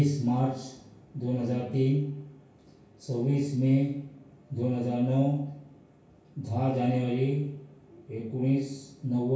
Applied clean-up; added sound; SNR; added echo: none; none; none; reverberation time 0.6 s.